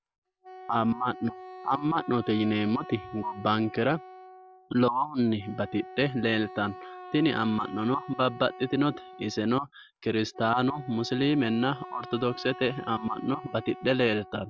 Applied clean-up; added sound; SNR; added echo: none; Wind instrument, woodwind instrument; 16 dB; none.